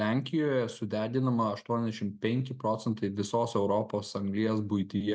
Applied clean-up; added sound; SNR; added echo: none; none; none; none.